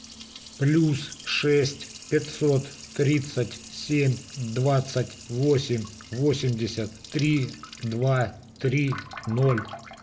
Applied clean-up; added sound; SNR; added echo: none; Liquid; 17 dB; none.